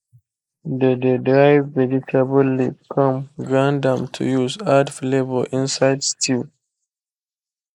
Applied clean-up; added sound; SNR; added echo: neural mask model Resemble Enhance denoiser.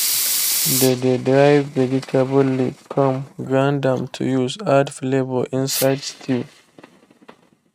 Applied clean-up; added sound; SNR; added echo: neural mask model RNNoise.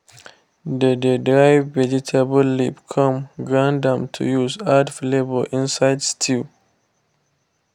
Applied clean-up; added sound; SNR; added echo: none; none; none; none.